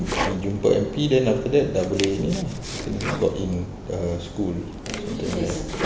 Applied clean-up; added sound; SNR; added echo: none; Domestic sounds, home sounds; 9 dB; none.